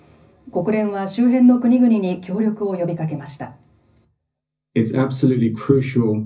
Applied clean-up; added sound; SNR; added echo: none; none; none; reverberation time 0.4 s.